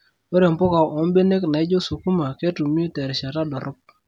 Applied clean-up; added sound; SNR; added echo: none; none; none; none.